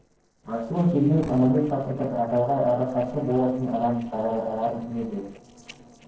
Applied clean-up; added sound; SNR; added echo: neural separator model SepFormer DNS4.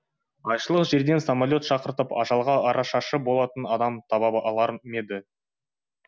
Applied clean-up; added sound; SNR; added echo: none; none; none; none.